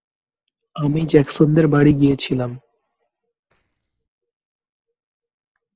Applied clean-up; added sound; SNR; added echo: neural separator model SepFormer DNS4.